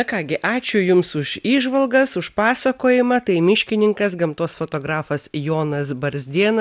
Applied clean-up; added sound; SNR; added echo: none; none; none; none.